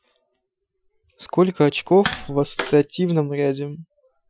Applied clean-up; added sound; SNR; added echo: classical method Wiener filter.